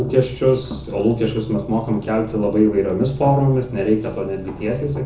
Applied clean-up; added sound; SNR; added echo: none; none; none; reverberation time 0.6 s.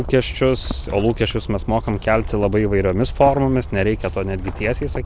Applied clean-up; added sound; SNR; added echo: none; none; none; none.